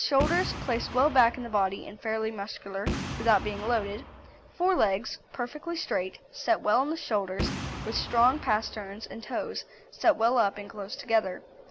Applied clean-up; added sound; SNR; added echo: none; Boom; 9 dB; none.